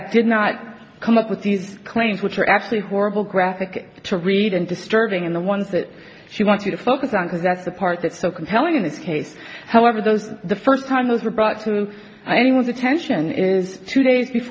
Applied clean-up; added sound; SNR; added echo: none; none; none; none.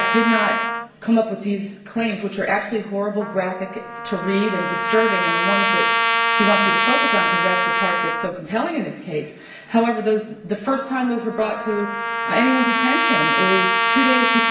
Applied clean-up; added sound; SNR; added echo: none; Trumpet; -1 dB; reverberation time 0.7 s.